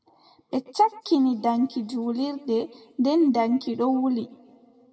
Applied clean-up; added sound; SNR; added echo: none; none; none; reverberation time 1.4 s.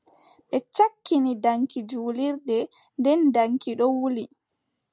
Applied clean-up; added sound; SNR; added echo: none; none; none; none.